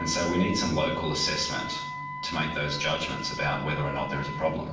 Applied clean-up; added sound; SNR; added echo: none; Wind instrument, woodwind instrument; 8 dB; reverberation time 0.6 s.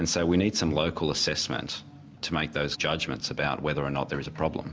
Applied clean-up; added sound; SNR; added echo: none; none; none; none.